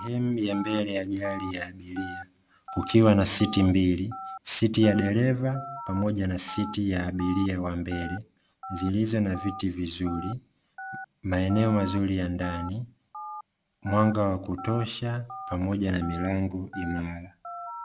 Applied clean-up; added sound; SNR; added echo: none; Telephone; 15 dB; none.